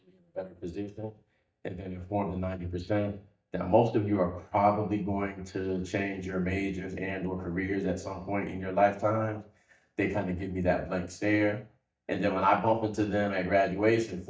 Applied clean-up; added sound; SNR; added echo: neural mask model DeepFilterNet 3.